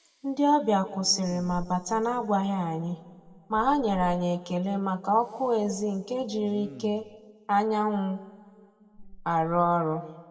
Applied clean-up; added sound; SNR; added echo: none; Respiratory sounds; 20 dB; reverberation time 1.1 s.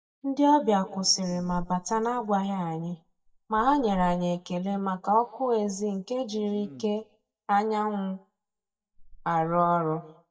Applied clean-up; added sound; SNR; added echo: neural mask model DeepFilterNet 3.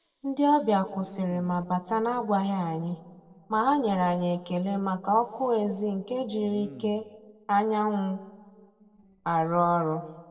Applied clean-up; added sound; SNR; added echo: neural separator model SepFormer DNS4.